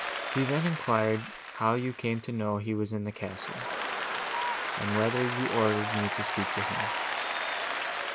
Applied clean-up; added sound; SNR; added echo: none; Applause; 2 dB; none.